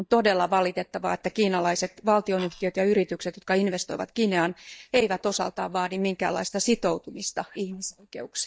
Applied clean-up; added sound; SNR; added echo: neural mask model DeepFilterNet 3.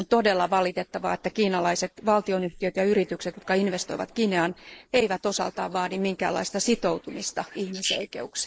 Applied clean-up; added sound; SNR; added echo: neural mask model Resemble Enhance denoiser.